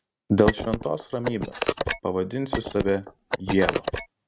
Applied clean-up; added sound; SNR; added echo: neural mask model RNNoise.